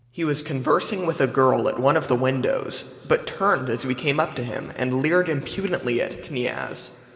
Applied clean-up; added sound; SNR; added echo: none; none; none; reverberation time 2.5 s.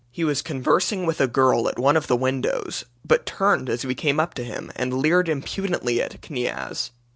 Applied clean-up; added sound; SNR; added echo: none; none; none; none.